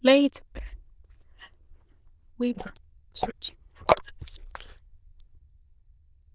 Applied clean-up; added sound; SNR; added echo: neural diffusion model UNIVERSE++.